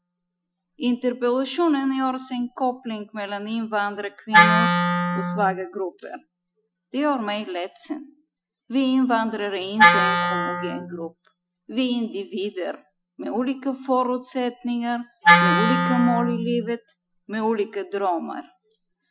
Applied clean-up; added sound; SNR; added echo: classical method Wiener filter.